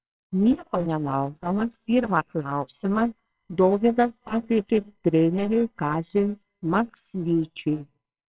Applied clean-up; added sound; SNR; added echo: neural separator model SepFormer WHAMR!.